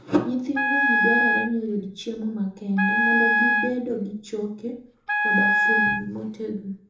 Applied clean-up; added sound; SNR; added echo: none; Wind instrument, woodwind instrument; -3 dB; reverberation time 0.6 s.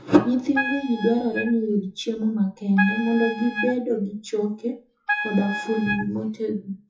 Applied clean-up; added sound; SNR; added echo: classical method WPE with log-MMSE.